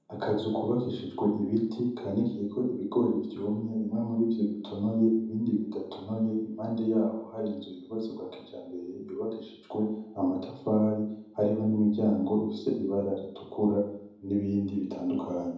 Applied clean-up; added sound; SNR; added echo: none; none; none; reverberation time 0.9 s.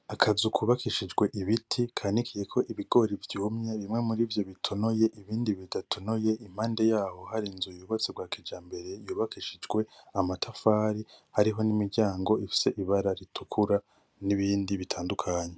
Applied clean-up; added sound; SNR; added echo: none; none; none; none.